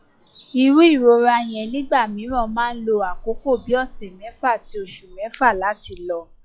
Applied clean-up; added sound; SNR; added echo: classical method log-MMSE.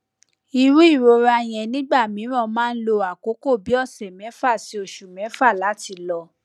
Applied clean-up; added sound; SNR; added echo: none; none; none; none.